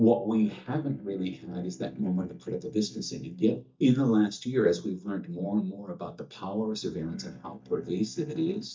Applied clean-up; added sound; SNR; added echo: neural mask model DeepFilterNet 3.